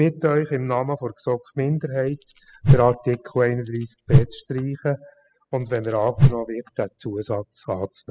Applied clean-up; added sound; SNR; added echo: classical method spectral subtraction.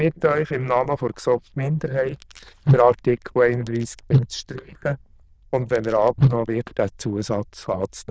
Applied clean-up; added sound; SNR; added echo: neural diffusion model UNIVERSE++.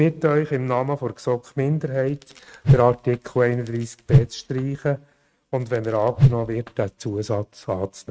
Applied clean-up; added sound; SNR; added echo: neural mask model RNNoise.